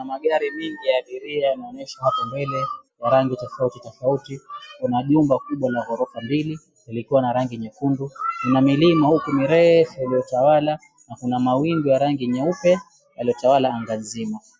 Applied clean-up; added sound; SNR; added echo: none; none; none; none.